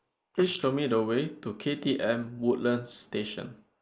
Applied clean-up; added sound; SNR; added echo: neural mask model Resemble Enhance denoiser.